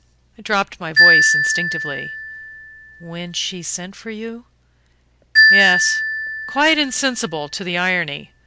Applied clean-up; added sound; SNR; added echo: none; Marimba, xylophone; -4 dB; none.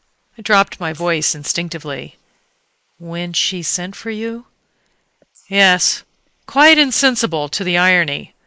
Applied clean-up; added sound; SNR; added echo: neural mask model Resemble Enhance denoiser.